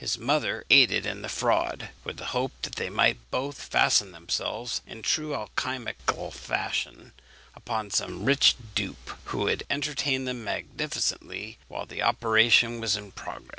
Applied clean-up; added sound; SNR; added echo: none; none; none; none.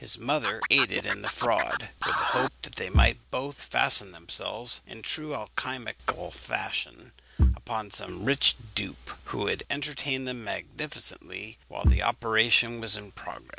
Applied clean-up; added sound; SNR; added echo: none; Bass drum / Thump, thud + Scratching (performance technique); 2 dB; none.